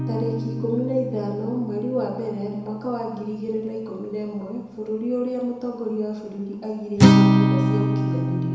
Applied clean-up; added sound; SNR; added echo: none; Acoustic guitar; -4 dB; reverberation time 1.0 s.